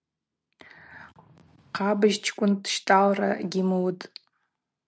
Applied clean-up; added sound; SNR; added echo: none; none; none; none.